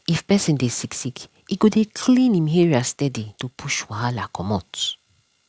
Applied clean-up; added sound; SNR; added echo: none; none; none; none.